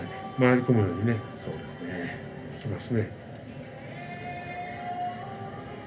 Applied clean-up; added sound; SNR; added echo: none; none; none; reverberation time 0.3 s.